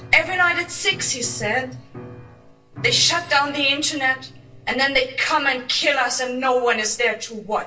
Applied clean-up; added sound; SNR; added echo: none; Piano; 19 dB; reverberation time 0.2 s.